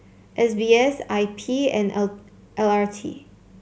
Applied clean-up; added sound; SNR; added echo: none; none; none; none.